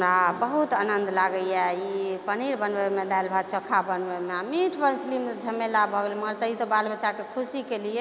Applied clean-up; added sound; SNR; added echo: none; none; none; none.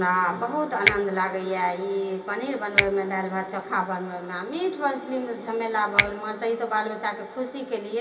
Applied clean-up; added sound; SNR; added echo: none; Finger snapping; 4 dB; reverberation time 0.2 s.